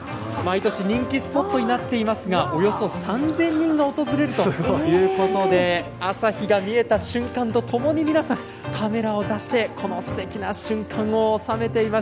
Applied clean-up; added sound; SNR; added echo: none; none; none; none.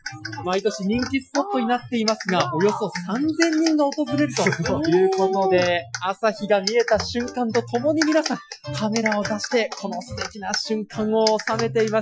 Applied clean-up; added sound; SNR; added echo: classical method Wiener filter.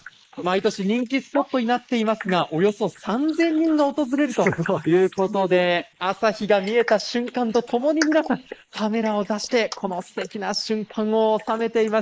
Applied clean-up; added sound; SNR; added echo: neural mask model Resemble Enhance denoiser.